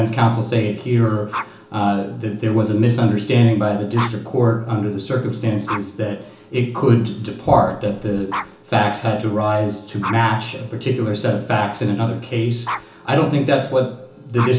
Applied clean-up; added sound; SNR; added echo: none; Dog; 16 dB; reverberation time 0.8 s.